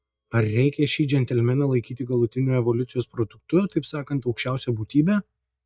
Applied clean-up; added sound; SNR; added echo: neural mask model DeepFilterNet 3.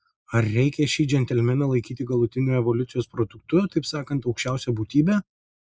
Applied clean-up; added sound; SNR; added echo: neural mask model Resemble Enhance denoiser.